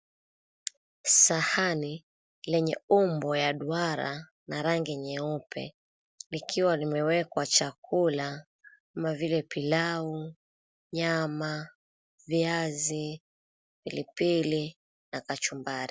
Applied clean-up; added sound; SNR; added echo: none; none; none; none.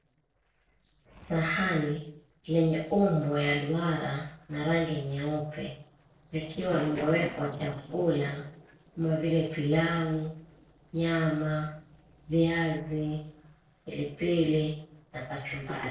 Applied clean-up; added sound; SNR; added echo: neural separator model SepFormer DNS4.